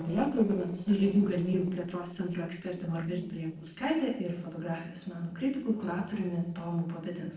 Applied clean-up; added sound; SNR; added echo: neural separator model SepFormer DNS4.